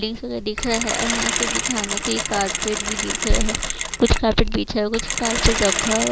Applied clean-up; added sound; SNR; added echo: none; Mechanisms; 3 dB; none.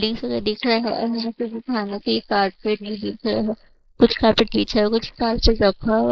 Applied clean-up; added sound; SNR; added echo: neural mask model Resemble Enhance denoiser.